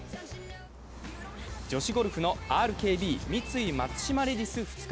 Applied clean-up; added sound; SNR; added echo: none; none; none; none.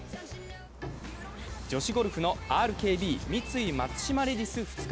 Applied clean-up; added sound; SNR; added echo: none; Bowed string instrument; 18 dB; none.